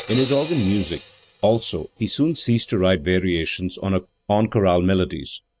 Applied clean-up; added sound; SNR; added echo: neural mask model RNNoise.